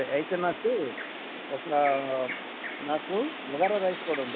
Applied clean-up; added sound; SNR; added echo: none; Bird vocalization, bird call, bird song; 8 dB; none.